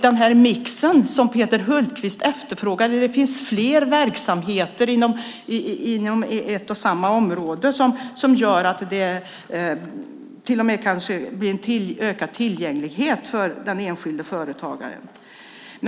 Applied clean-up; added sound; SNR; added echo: none; none; none; none.